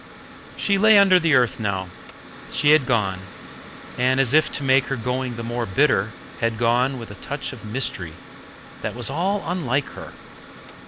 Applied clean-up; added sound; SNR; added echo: none; Mechanical fan; 16 dB; none.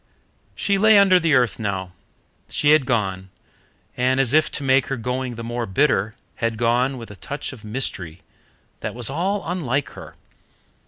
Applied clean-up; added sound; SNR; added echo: none; none; none; none.